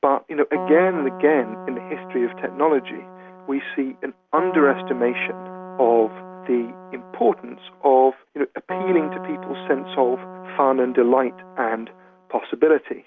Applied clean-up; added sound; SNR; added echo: none; Keyboard (musical); 13 dB; none.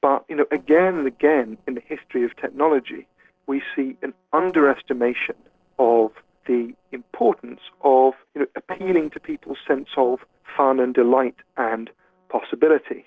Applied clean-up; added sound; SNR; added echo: neural separator model SepFormer DNS4.